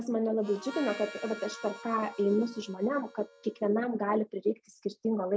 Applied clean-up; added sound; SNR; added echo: none; Harmonica; 16 dB; none.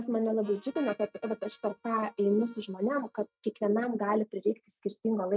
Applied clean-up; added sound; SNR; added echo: neural mask model RNNoise.